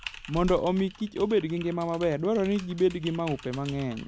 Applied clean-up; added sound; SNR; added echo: none; Typing; 15 dB; none.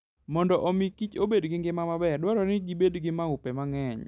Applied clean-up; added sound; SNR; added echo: none; none; none; none.